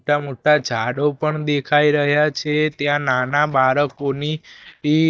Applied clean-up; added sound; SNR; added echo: neural mask model DeepFilterNet 3.